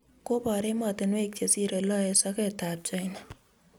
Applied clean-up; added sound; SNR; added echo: none; none; none; none.